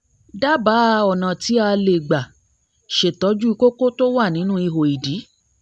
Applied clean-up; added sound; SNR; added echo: none; none; none; none.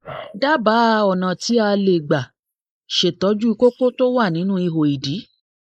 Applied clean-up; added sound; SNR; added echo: neural mask model Resemble Enhance denoiser.